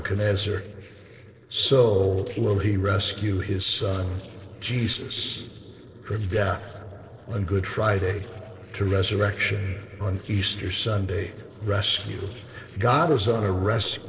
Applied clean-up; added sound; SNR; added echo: neural separator model SepFormer DNS4.